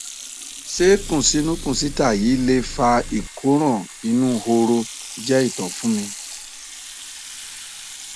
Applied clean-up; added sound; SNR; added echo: none; Engine + Sink (filling or washing) / Water tap, faucet; 11 dB; none.